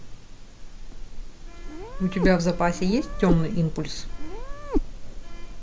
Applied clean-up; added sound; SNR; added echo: none; Meow + Sliding door; 2 dB; none.